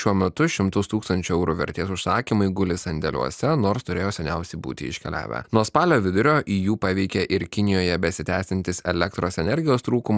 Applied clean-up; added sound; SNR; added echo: none; none; none; none.